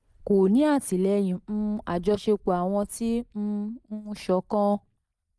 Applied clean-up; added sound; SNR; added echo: neural mask model DeepFilterNet 3.